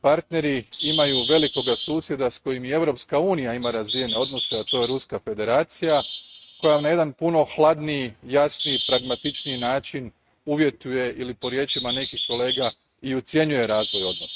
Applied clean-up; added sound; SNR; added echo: neural mask model RNNoise.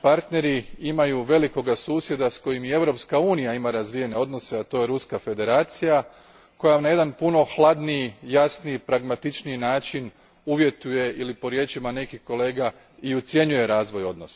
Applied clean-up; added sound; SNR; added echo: none; none; none; none.